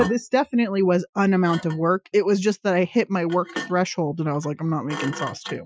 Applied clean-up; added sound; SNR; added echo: classical method Wiener filter.